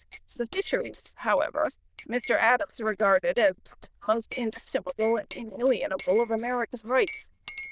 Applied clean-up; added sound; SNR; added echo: neural diffusion model UNIVERSE++.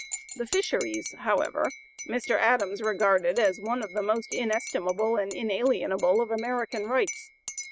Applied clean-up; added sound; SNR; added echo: neural mask model RNNoise.